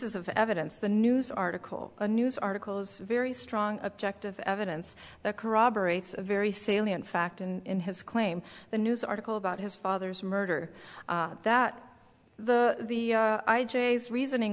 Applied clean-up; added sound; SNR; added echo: none; none; none; none.